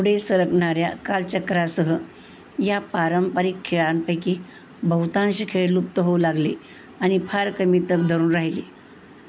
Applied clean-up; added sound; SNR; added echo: none; none; none; none.